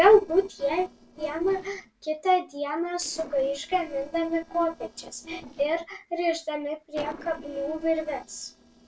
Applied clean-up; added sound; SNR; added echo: neural separator model SepFormer DNS4.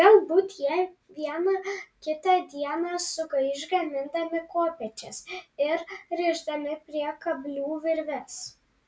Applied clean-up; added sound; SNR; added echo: none; none; none; none.